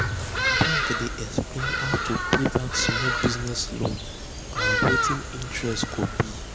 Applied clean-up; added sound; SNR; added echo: none; Bird vocalization, bird call, bird song; -1 dB; none.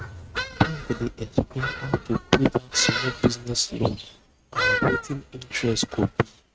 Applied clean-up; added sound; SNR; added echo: neural mask model RNNoise.